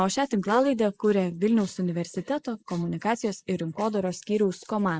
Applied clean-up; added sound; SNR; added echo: neural mask model Resemble Enhance denoiser.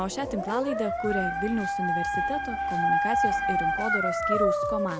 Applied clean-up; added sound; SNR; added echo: none; Dog; -4 dB; none.